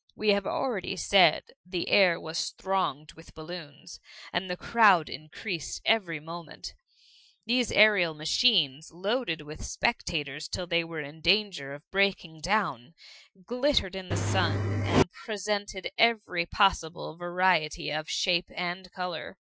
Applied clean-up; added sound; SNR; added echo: classical method Wiener filter.